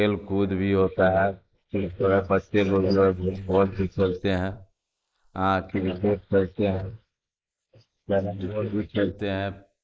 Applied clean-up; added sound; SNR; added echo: neural mask model Resemble Enhance denoiser.